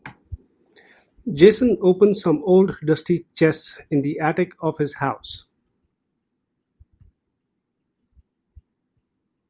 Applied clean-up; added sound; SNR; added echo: none; none; none; none.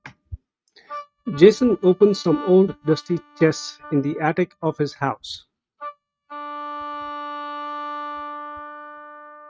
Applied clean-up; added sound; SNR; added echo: neural mask model RNNoise.